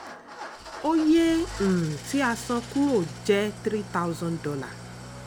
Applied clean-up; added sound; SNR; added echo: none; Idling / Engine starting; 13 dB; none.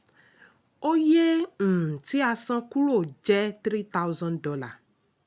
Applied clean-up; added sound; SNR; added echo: none; none; none; none.